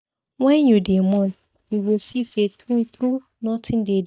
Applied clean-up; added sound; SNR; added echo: neural mask model DeepFilterNet 3.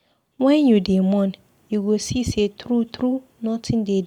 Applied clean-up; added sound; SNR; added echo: none; none; none; none.